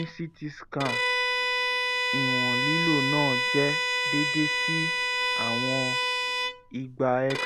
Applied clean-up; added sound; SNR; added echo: none; Bowed string instrument; -3 dB; none.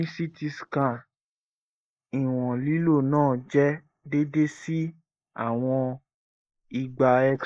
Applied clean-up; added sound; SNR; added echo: neural mask model Resemble Enhance denoiser.